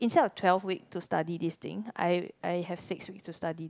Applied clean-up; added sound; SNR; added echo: none; none; none; none.